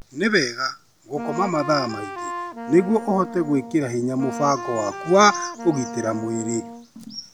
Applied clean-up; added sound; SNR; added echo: none; Wind instrument, woodwind instrument; 10 dB; none.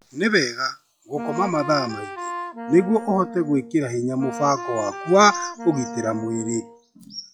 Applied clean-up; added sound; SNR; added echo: classical method log-MMSE.